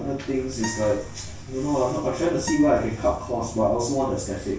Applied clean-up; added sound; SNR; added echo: none; Acoustic guitar; 16 dB; reverberation time 0.3 s.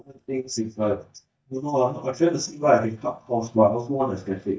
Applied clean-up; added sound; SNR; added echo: neural mask model DeepFilterNet 3.